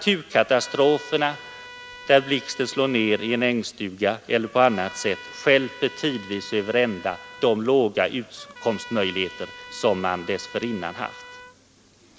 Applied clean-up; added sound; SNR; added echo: none; Trumpet; 18 dB; none.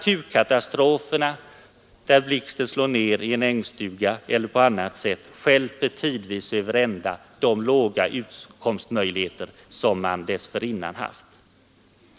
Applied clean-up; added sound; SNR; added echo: none; none; none; none.